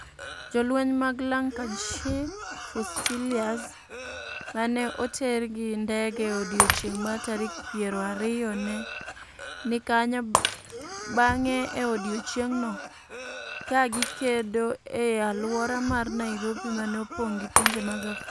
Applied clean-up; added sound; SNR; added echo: none; Shatter + Cough; 4 dB; none.